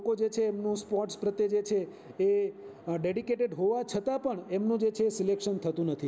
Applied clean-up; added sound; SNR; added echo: none; none; none; none.